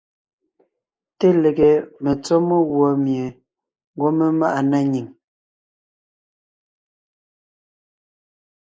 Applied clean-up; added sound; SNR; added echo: neural mask model Resemble Enhance denoiser.